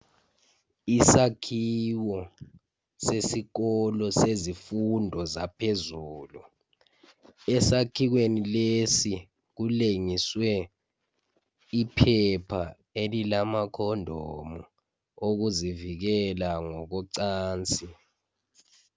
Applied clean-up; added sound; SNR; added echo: none; none; none; none.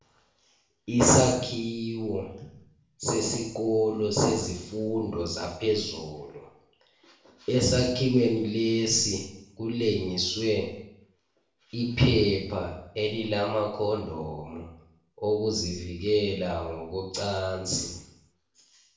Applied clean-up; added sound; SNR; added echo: none; none; none; reverberation time 0.7 s.